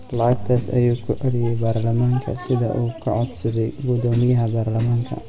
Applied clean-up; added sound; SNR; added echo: none; none; none; reverberation time 1.6 s.